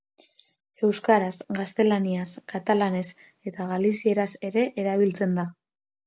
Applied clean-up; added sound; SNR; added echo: none; none; none; none.